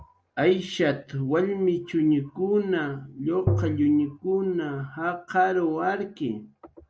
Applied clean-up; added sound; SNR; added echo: none; Tap; 2 dB; none.